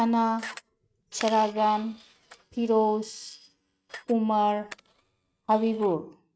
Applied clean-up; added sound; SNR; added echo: neural mask model RNNoise.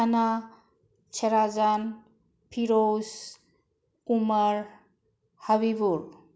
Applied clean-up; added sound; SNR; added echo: none; none; none; none.